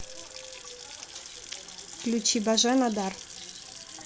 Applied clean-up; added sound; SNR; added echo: none; Sink (filling or washing) / Water tap, faucet / Splash, splatter; 14 dB; none.